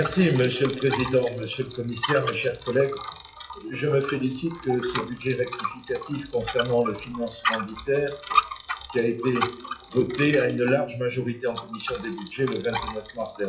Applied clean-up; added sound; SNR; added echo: classical method WPE with log-MMSE.